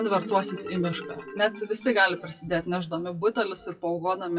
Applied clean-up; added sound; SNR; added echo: classical method WPE with log-MMSE.